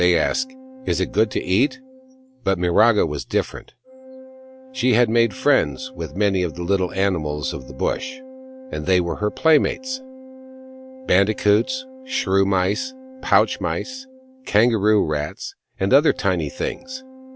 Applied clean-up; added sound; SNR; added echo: none; Organ; 19 dB; none.